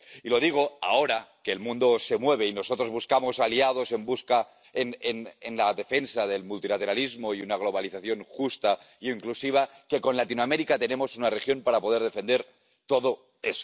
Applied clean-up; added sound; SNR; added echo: none; none; none; none.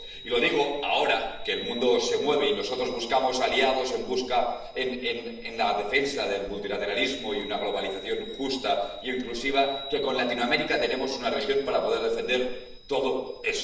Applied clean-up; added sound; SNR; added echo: none; Chime; 15 dB; reverberation time 0.8 s.